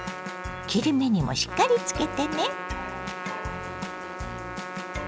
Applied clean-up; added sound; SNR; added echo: none; Trumpet; 8 dB; none.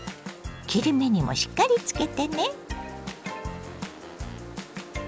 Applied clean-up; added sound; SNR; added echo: none; none; none; none.